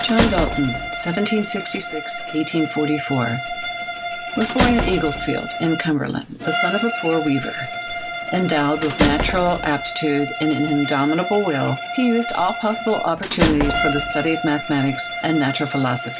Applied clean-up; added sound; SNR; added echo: none; Squeak / Slam / Human group actions + Bowed string instrument; 4 dB; none.